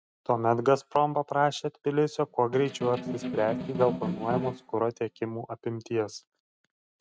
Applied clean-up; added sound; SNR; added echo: neural mask model RNNoise.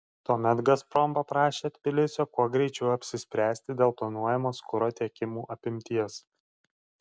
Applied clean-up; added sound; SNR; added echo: none; none; none; none.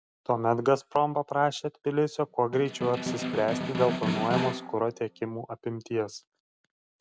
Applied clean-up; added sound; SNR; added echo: none; Snare drum; 4 dB; none.